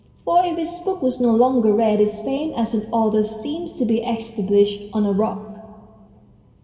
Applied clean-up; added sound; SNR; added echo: none; none; none; reverberation time 1.7 s.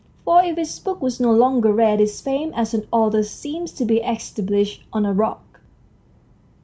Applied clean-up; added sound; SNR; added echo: none; none; none; none.